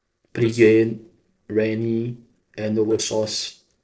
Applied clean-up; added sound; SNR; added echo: neural separator model SepFormer DNS4.